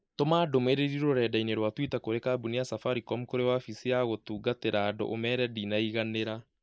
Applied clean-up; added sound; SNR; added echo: neural mask model Resemble Enhance denoiser.